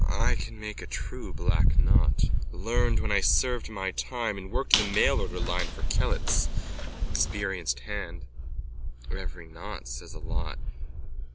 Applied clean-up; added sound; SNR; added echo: none; Squeak; 9 dB; none.